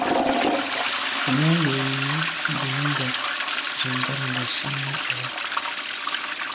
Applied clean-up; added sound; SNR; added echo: none; Toilet flush; -4 dB; none.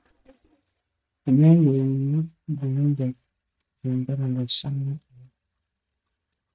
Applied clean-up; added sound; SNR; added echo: neural mask model DeepFilterNet 3.